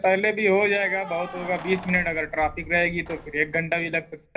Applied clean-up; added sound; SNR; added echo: none; Keys jangling; 17 dB; reverberation time 0.5 s.